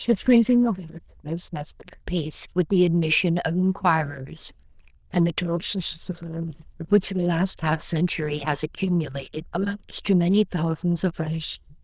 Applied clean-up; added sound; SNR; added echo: neural diffusion model UNIVERSE++.